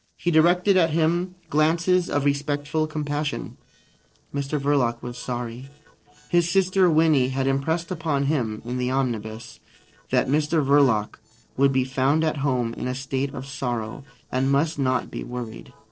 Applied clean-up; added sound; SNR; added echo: neural separator model SepFormer DNS4.